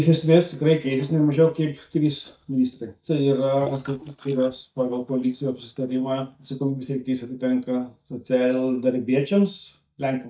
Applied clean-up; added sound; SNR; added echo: neural mask model DeepFilterNet 3.